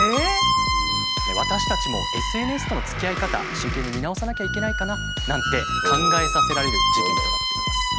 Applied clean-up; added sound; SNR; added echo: none; Squeak; -2 dB; none.